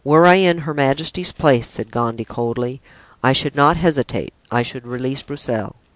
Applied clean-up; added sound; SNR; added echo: none; none; none; none.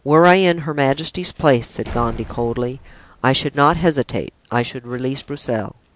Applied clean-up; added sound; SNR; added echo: none; Slam; 15 dB; none.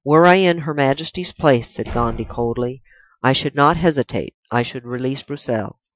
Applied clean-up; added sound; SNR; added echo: classical method Wiener filter.